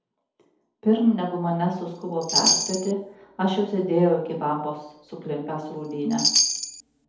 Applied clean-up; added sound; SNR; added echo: none; Chime; -1 dB; reverberation time 2.1 s.